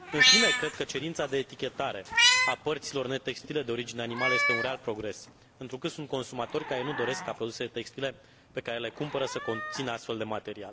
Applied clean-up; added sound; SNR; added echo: none; Meow; -2 dB; none.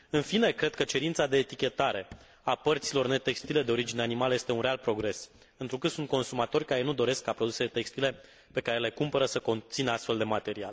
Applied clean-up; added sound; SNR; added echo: none; none; none; none.